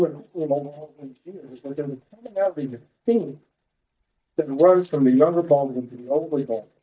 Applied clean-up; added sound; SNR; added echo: neural mask model DeepFilterNet 3.